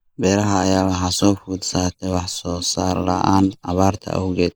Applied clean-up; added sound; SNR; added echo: neural mask model Resemble Enhance denoiser.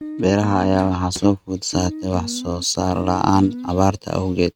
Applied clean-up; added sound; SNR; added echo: neural mask model RNNoise.